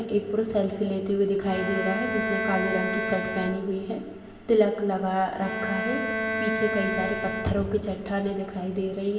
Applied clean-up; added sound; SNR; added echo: none; Bowed string instrument; 4 dB; reverberation time 1.4 s.